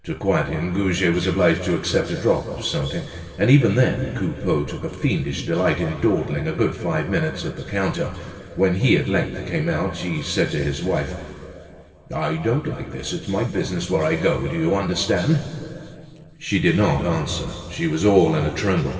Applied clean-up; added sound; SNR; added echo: none; none; none; reverberation time 2.5 s.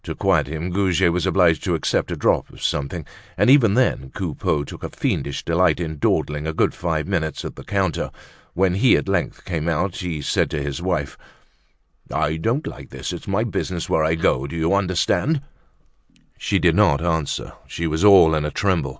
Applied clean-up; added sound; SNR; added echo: none; none; none; none.